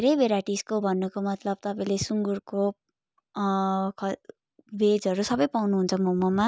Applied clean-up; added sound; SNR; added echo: none; none; none; none.